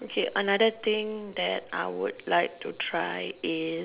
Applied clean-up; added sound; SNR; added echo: none; none; none; none.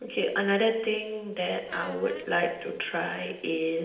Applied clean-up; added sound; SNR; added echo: neural separator model SepFormer DNS4.